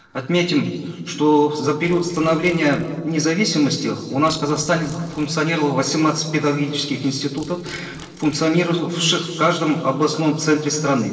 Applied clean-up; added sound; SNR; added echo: neural separator model SepFormer DNS4.